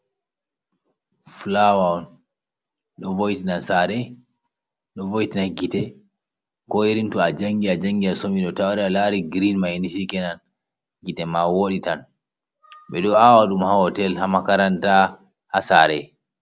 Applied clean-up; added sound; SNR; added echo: none; none; none; none.